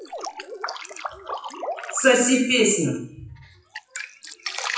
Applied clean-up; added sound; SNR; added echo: classical method WPE with log-MMSE.